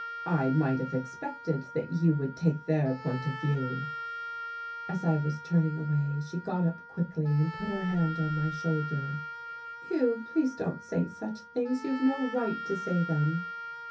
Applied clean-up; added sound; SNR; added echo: none; Wind instrument, woodwind instrument; 11 dB; reverberation time 0.3 s.